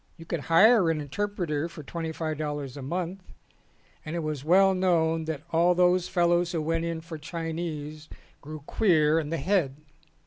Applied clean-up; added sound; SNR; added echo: none; none; none; none.